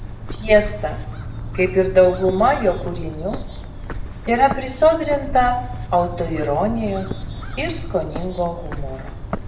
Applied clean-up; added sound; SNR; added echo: none; Bird; 7 dB; reverberation time 0.6 s.